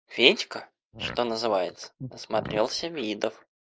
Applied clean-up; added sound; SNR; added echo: neural mask model Resemble Enhance denoiser.